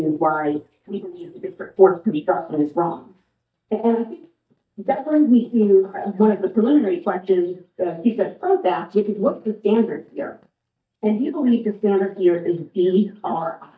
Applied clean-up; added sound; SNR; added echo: neural mask model DeepFilterNet 3.